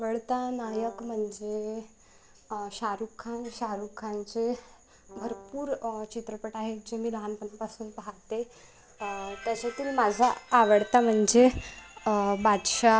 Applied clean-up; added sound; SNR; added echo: none; Brass instrument; 19 dB; none.